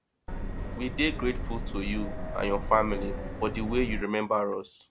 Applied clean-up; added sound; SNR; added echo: none; Subway, metro, underground; 3 dB; none.